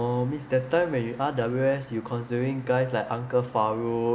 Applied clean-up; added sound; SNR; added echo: none; none; none; none.